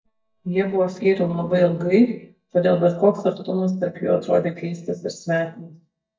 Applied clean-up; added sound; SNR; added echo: neural mask model DeepFilterNet 3.